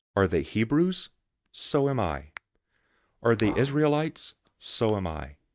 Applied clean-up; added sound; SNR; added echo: neural mask model DeepFilterNet 3.